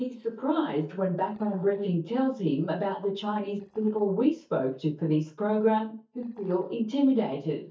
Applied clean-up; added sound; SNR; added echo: neural mask model DeepFilterNet 3.